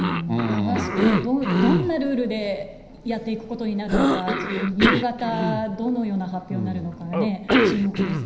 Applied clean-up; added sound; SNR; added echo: none; Cough; 0 dB; reverberation time 0.9 s.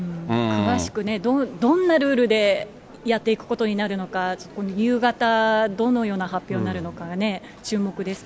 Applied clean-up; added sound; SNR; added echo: none; none; none; none.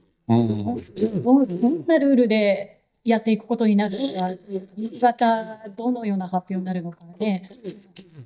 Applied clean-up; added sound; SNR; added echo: neural mask model DeepFilterNet 3.